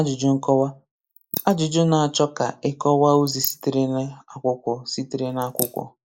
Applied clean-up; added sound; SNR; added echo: neural mask model Resemble Enhance denoiser.